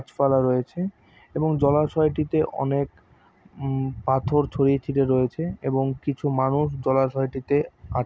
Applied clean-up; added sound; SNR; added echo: none; none; none; none.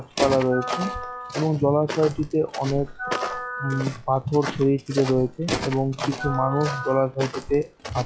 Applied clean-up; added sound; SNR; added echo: classical method log-MMSE.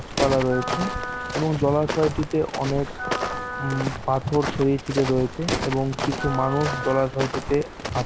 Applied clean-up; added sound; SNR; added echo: none; Wind instrument, woodwind instrument + Walk, footsteps; 5 dB; none.